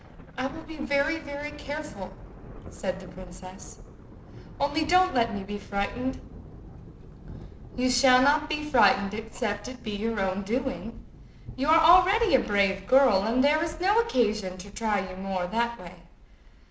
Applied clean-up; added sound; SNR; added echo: none; Thunder; 17 dB; none.